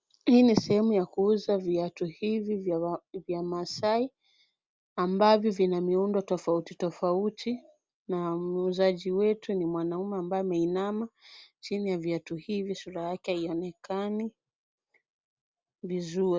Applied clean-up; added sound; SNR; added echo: none; none; none; none.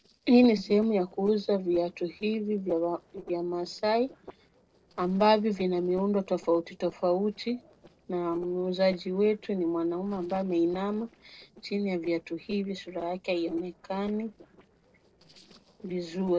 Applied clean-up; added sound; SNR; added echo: neural separator model SepFormer DNS4.